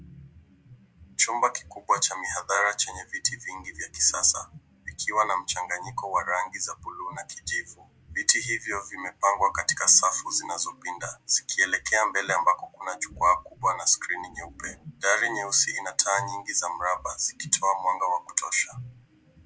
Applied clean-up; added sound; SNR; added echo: none; none; none; none.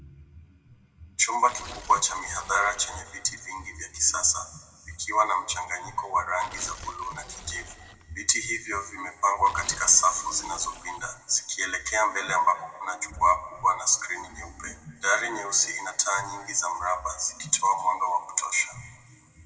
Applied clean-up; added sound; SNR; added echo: none; Tearing; 18 dB; reverberation time 1.1 s.